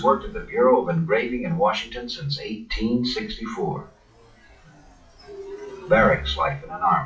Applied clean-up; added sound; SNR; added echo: classical method WPE with log-MMSE.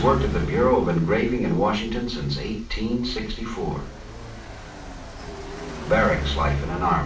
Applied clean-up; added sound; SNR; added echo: none; Car passing by; 10 dB; reverberation time 0.3 s.